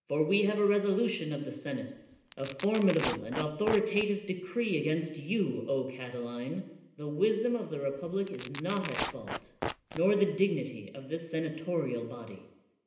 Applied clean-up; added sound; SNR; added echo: none; Tearing; 8 dB; reverberation time 0.9 s.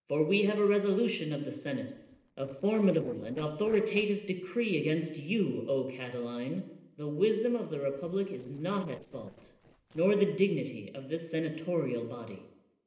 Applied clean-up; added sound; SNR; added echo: neural separator model SepFormer DNS4.